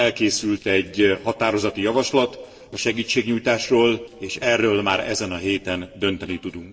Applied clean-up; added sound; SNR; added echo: neural separator model SepFormer DNS4.